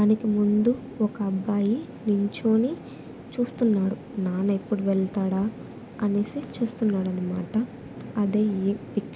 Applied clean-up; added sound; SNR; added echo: none; none; none; none.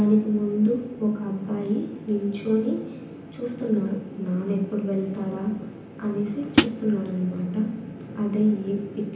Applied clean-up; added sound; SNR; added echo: none; Hi-hat; -5 dB; reverberation time 0.9 s.